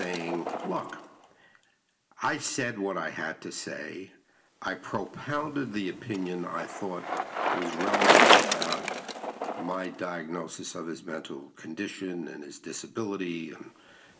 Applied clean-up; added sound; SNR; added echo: none; Bicycle; -4 dB; reverberation time 0.2 s.